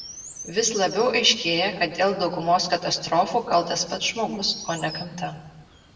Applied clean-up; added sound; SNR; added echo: none; Chirp, tweet; 19 dB; reverberation time 0.7 s.